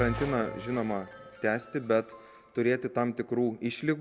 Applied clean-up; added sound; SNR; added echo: none; Bell; 12 dB; none.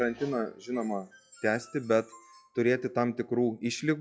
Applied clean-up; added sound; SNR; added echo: classical method log-MMSE.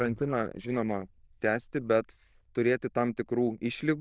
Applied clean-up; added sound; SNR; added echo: neural diffusion model UNIVERSE++.